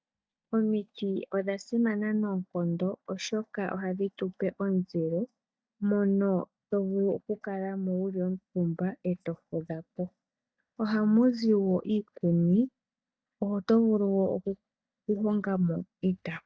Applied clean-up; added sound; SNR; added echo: neural mask model DeepFilterNet 3.